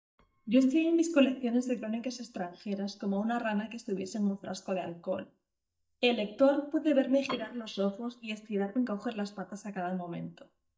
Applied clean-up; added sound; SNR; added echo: neural mask model DeepFilterNet 3.